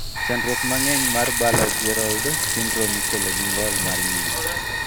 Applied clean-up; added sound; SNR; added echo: none; Fire + Sink (filling or washing) / Water; -5 dB; none.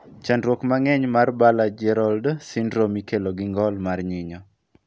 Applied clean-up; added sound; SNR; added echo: none; none; none; none.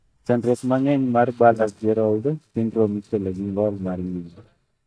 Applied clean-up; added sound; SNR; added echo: neural mask model DeepFilterNet 3.